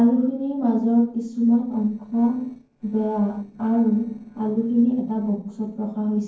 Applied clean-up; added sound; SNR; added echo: neural separator model SepFormer DNS4.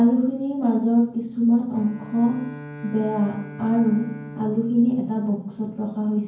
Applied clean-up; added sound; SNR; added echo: none; Bowed string instrument; 17 dB; reverberation time 0.9 s.